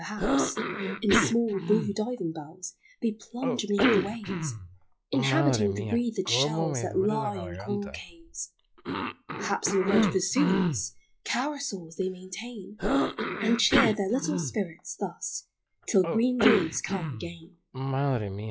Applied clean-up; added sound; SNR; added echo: classical method log-MMSE.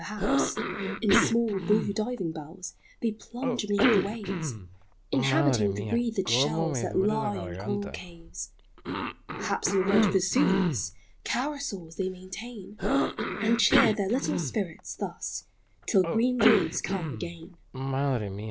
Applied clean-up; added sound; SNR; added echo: none; Cough; 0 dB; none.